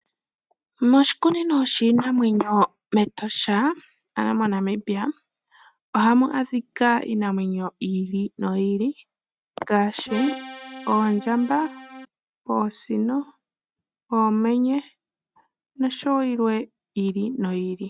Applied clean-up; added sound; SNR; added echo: neural mask model RNNoise.